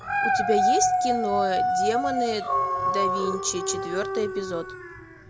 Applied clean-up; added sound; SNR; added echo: none; Dog; -4 dB; none.